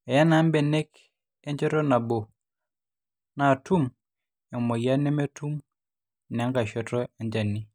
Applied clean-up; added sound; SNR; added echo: none; none; none; none.